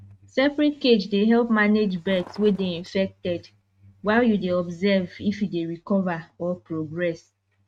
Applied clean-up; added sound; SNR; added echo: neural mask model RNNoise.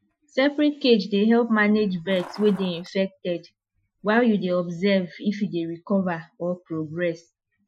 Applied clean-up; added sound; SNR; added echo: classical method Wiener filter.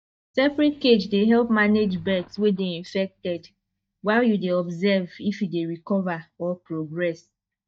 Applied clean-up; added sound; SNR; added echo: neural mask model DeepFilterNet 3.